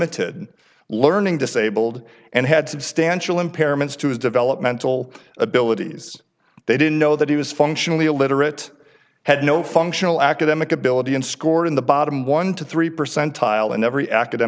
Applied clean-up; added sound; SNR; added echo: none; none; none; none.